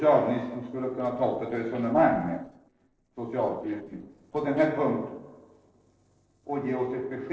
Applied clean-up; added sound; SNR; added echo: neural separator model SepFormer DNS4.